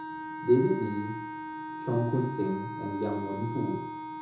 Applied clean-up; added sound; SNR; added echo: none; Wind instrument, woodwind instrument; 8 dB; reverberation time 0.7 s.